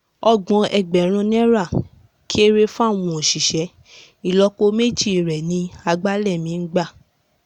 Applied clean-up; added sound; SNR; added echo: none; none; none; none.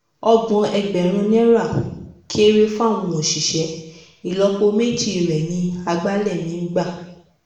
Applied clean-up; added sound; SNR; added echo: none; none; none; reverberation time 0.8 s.